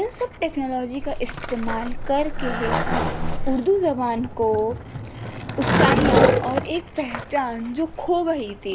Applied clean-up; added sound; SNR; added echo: none; Skateboard + Livestock, farm animals, working animals; -1 dB; none.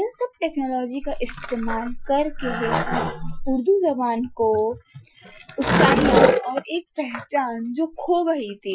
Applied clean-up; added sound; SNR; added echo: classical method Wiener filter.